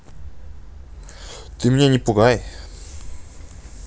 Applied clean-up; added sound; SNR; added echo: none; none; none; none.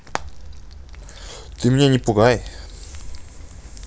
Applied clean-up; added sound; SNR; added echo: none; Frying (food); 19 dB; none.